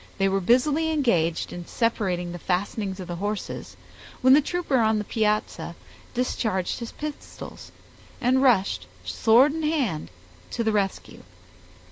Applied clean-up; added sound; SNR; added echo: none; none; none; none.